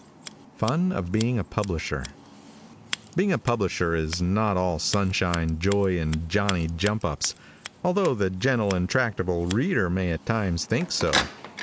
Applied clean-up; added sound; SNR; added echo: none; Scissors; 12 dB; none.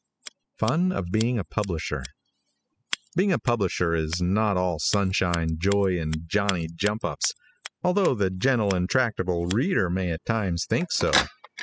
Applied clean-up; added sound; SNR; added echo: classical method spectral subtraction.